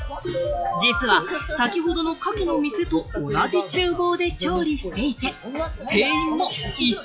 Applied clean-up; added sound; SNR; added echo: classical method log-MMSE.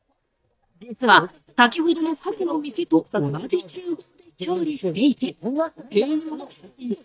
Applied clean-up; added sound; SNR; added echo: neural mask model DeepFilterNet 3.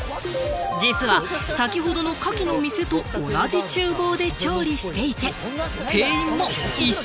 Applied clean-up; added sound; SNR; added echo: none; none; none; none.